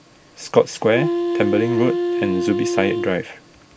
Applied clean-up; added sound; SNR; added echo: none; Wind instrument, woodwind instrument; 1 dB; none.